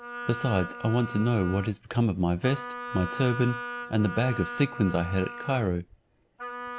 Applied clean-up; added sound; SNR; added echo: none; Wind instrument, woodwind instrument; 11 dB; none.